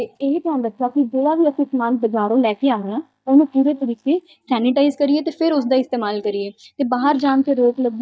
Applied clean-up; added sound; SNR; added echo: neural mask model DeepFilterNet 3.